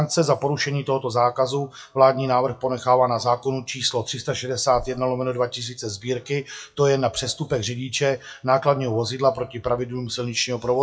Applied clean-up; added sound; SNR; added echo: classical method WPE with log-MMSE.